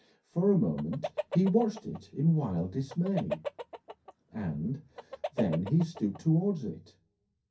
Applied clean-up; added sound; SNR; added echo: none; Chicken, rooster; 11 dB; reverberation time 0.3 s.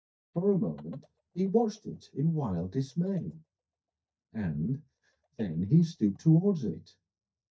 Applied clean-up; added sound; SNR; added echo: neural mask model DeepFilterNet 3.